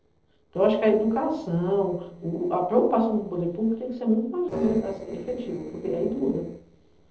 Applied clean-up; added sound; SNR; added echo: neural separator model SepFormer DNS4.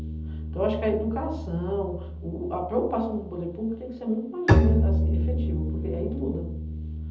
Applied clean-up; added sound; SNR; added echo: none; Bowed string instrument; -3 dB; reverberation time 1.2 s.